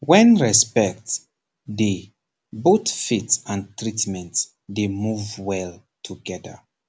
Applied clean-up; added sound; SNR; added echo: none; none; none; none.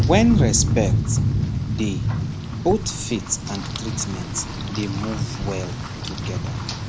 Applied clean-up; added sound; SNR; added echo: none; Rain; -1 dB; none.